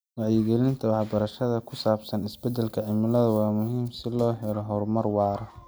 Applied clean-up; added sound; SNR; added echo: none; none; none; none.